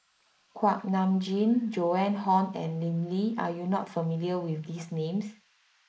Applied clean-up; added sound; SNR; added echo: neural mask model Resemble Enhance denoiser.